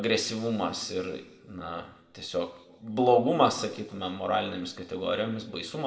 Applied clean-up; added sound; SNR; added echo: none; none; none; reverberation time 0.8 s.